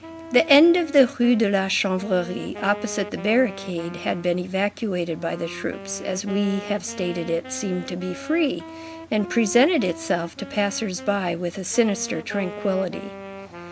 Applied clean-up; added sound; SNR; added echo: none; Wind instrument, woodwind instrument; 15 dB; none.